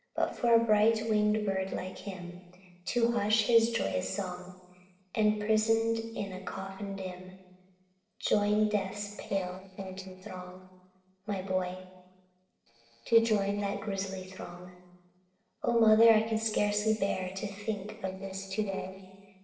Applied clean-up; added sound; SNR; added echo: neural separator model SepFormer DNS4.